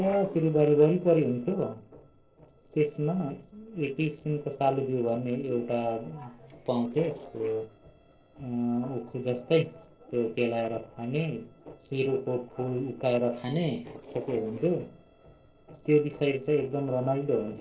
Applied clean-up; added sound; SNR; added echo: neural separator model SepFormer DNS4.